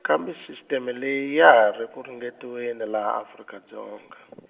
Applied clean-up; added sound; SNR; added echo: none; none; none; reverberation time 1.0 s.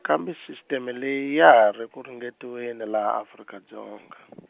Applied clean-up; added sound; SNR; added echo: none; none; none; none.